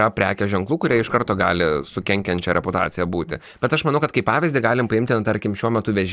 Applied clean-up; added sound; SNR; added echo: neural separator model SepFormer DNS4.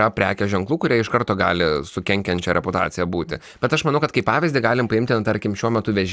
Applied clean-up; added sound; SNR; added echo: none; none; none; none.